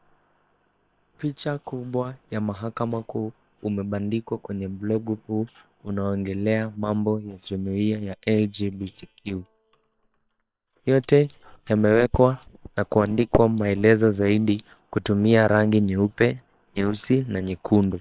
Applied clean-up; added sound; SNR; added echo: neural separator model SepFormer WHAM!.